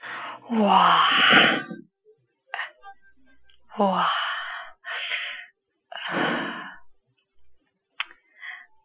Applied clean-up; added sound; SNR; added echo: classical method Wiener filter.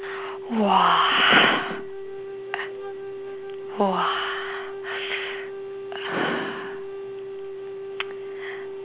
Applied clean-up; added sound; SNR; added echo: none; Wind instrument, woodwind instrument; 9 dB; none.